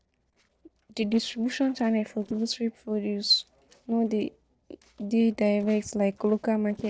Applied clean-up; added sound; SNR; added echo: neural separator model SepFormer DNS4.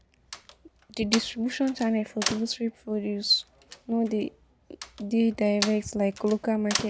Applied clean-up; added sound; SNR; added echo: none; Slam; 10 dB; none.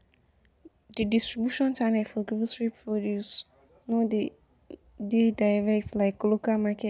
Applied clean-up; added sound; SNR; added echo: none; none; none; none.